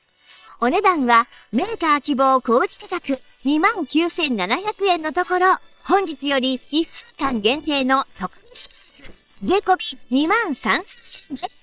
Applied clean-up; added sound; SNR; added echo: neural separator model SepFormer WHAM!.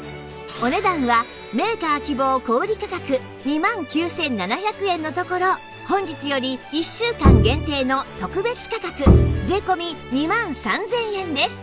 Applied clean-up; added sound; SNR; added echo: none; Bowed string instrument; -4 dB; none.